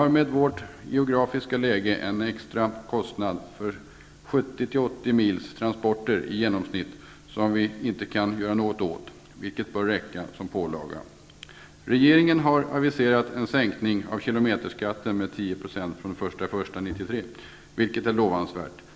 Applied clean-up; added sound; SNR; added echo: none; none; none; none.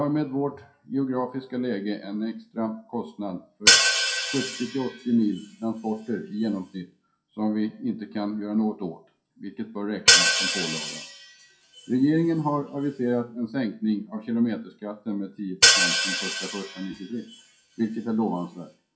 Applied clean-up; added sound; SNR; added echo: classical method WPE with log-MMSE.